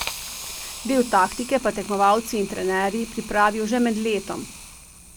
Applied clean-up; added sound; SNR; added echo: none; Hiss; 13 dB; none.